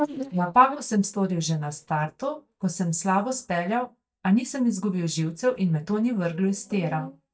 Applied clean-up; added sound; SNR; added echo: neural mask model DeepFilterNet 3.